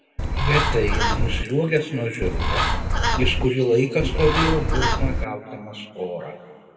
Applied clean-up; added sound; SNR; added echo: none; Bird; -3 dB; reverberation time 2.3 s.